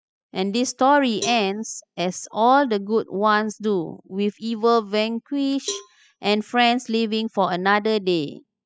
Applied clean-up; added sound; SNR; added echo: classical method spectral subtraction.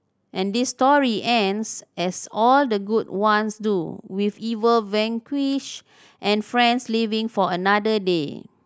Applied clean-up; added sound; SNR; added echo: none; none; none; none.